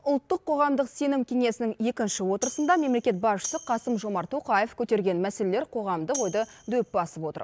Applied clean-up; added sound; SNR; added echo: none; Tambourine; 14 dB; none.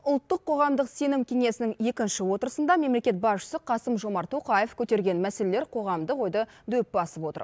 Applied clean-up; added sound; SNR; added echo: none; none; none; none.